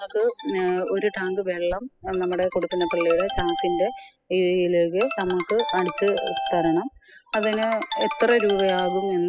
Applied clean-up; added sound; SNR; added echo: classical method spectral subtraction.